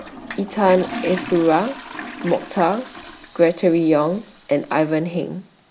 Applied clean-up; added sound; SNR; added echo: none; Toilet flush; 14 dB; none.